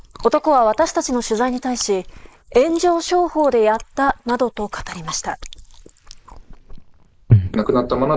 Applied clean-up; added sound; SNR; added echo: neural mask model Resemble Enhance denoiser.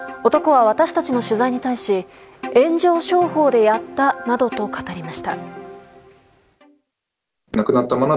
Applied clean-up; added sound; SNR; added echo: none; none; none; none.